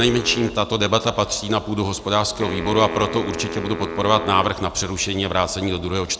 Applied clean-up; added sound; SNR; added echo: none; Wind instrument, woodwind instrument; 12 dB; none.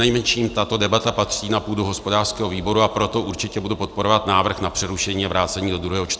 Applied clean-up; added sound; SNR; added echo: none; none; none; none.